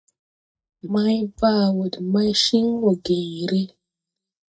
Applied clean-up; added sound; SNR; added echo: neural mask model DeepFilterNet 3.